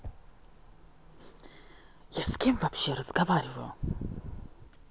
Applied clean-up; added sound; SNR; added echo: none; none; none; none.